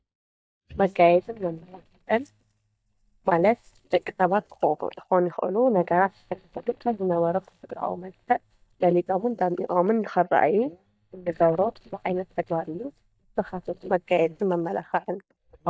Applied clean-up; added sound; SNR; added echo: neural mask model DeepFilterNet 3.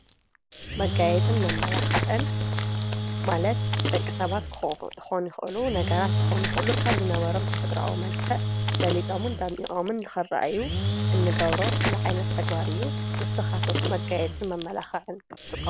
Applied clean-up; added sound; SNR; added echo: none; Engine / Drill; -4 dB; none.